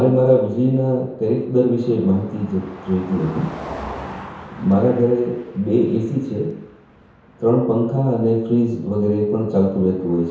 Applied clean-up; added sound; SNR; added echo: none; Car passing by; 19 dB; reverberation time 1.0 s.